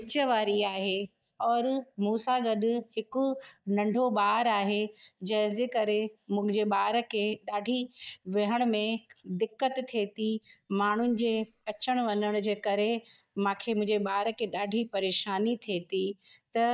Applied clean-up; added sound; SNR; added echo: neural mask model DeepFilterNet 3.